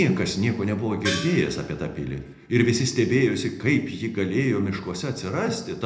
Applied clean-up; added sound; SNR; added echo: none; Gong; 11 dB; reverberation time 0.7 s.